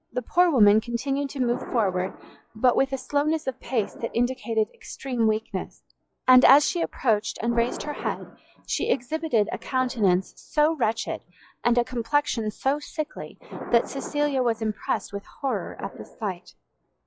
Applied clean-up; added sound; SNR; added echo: classical method log-MMSE.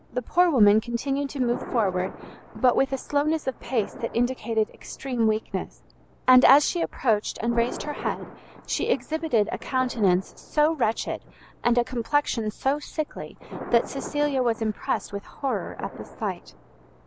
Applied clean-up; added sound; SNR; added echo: none; Thunder; 17 dB; none.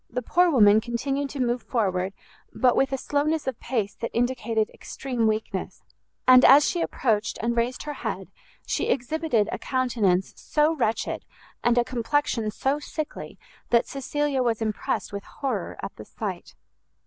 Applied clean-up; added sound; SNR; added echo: none; none; none; none.